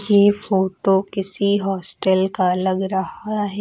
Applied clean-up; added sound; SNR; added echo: none; none; none; none.